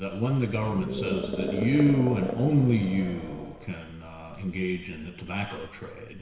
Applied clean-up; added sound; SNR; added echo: none; Animal; 6 dB; reverberation time 1.0 s.